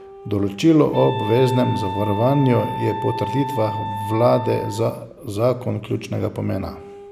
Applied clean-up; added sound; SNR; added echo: none; Wind instrument, woodwind instrument; 10 dB; none.